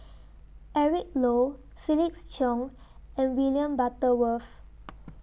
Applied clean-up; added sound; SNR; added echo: none; none; none; none.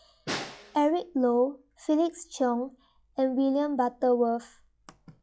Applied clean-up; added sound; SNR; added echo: classical method log-MMSE.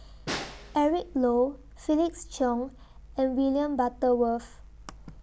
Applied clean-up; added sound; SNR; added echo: none; Snare drum; 15 dB; none.